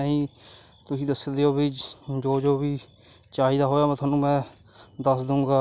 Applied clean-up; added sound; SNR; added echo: none; none; none; none.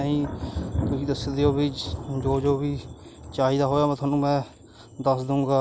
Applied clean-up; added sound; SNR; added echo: none; Thunder; 9 dB; none.